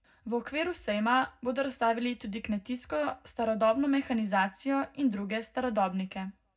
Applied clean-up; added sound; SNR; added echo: none; none; none; reverberation time 0.3 s.